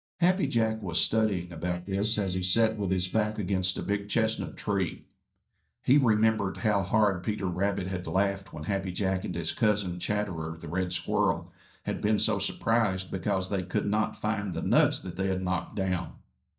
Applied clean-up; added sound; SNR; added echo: neural mask model DeepFilterNet 3.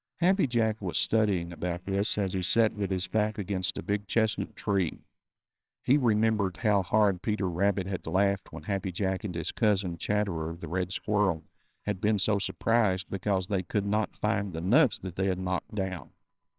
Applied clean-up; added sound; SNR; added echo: neural separator model SepFormer WHAMR!.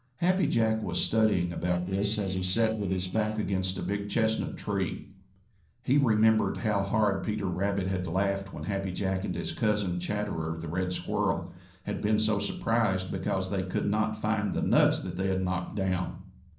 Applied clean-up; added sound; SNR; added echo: neural separator model SepFormer DNS4.